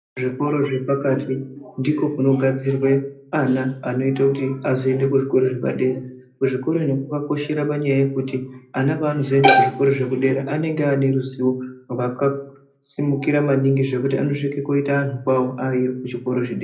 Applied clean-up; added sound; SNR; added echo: none; Bowed string instrument; -3 dB; reverberation time 0.5 s.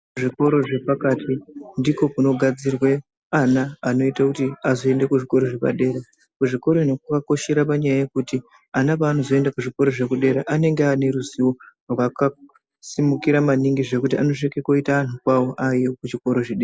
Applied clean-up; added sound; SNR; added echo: none; none; none; none.